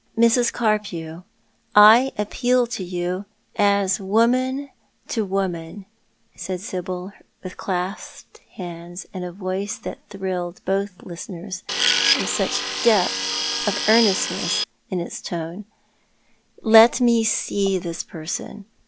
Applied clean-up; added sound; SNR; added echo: none; Tools; 1 dB; none.